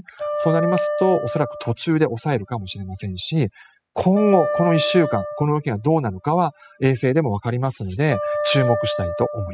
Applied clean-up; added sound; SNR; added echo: classical method spectral subtraction.